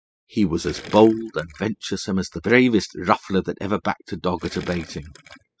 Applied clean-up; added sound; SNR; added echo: classical method spectral subtraction.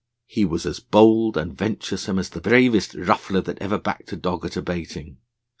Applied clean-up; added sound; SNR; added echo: none; none; none; none.